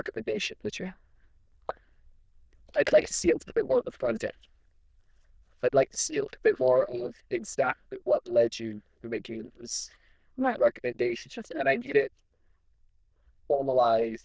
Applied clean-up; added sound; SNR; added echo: neural diffusion model UNIVERSE++.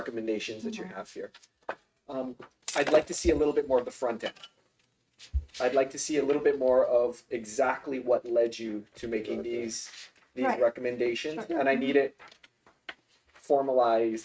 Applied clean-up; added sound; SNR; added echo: neural mask model RNNoise.